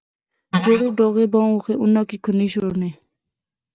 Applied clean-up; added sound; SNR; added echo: neural mask model DeepFilterNet 3.